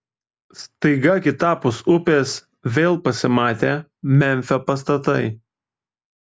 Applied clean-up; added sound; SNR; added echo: none; none; none; none.